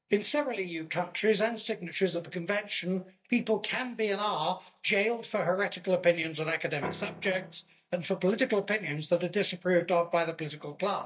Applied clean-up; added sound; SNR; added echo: neural mask model DeepFilterNet 3.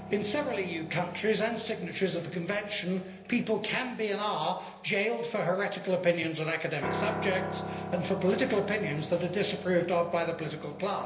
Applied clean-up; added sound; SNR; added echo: none; Piano; 11 dB; reverberation time 1.4 s.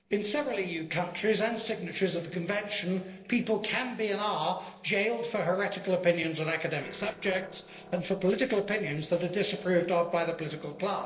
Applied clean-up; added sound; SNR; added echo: neural separator model SepFormer DNS4.